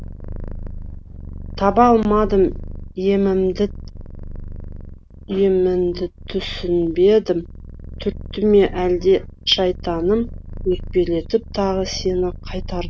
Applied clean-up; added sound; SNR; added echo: none; Purr; 11 dB; none.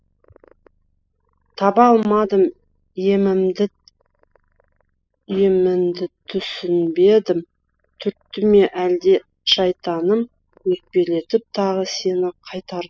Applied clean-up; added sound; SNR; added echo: classical method spectral subtraction.